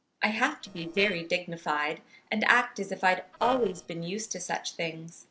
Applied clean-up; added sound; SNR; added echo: neural separator model SepFormer DNS4.